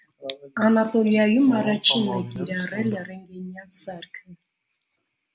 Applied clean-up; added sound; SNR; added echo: none; none; none; none.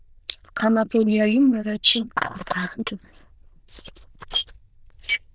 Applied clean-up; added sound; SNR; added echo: neural diffusion model UNIVERSE++.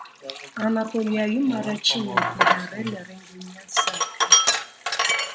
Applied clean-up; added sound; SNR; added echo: none; Sink (filling or washing); -3 dB; none.